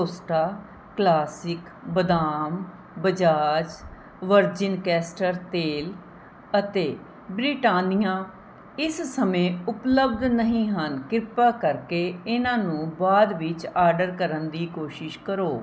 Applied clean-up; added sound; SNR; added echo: none; none; none; none.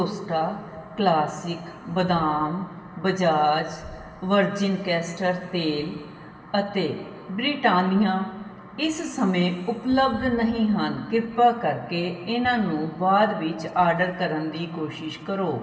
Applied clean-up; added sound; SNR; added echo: none; none; none; reverberation time 2.4 s.